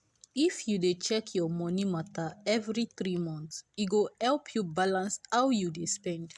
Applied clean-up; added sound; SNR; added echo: none; none; none; none.